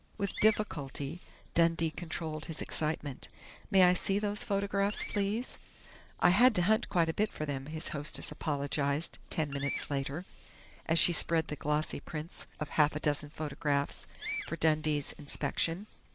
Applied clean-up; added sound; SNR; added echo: neural mask model Resemble Enhance denoiser.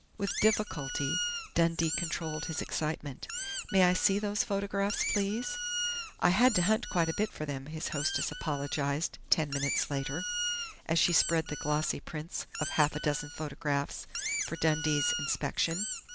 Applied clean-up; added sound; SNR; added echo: none; Squeak; 6 dB; none.